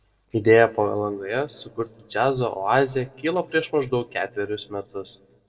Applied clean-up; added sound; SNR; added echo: neural separator model SepFormer DNS4.